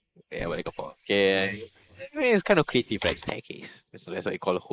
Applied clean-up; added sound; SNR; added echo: neural mask model Resemble Enhance denoiser.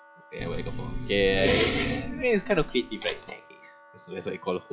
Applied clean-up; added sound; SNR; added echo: classical method log-MMSE.